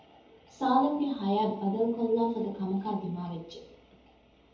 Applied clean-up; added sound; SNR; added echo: none; none; none; reverberation time 0.7 s.